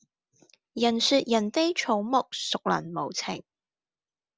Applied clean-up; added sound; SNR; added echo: none; none; none; none.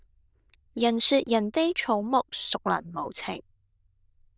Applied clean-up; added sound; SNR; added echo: neural diffusion model UNIVERSE++.